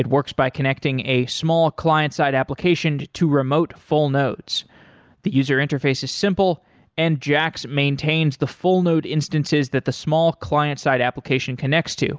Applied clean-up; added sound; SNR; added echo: none; none; none; none.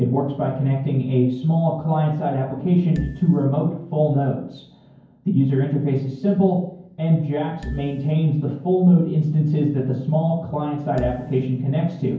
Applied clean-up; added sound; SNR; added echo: none; Marimba, xylophone; 12 dB; reverberation time 0.9 s.